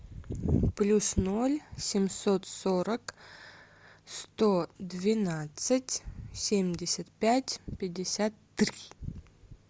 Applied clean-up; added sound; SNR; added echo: none; none; none; none.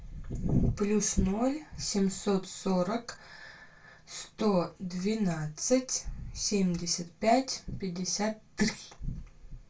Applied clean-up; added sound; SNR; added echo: none; none; none; reverberation time 0.2 s.